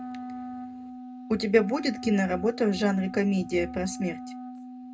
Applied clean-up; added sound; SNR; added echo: none; Wind instrument, woodwind instrument; 11 dB; reverberation time 0.2 s.